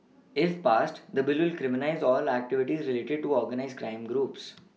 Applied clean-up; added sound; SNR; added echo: none; none; none; none.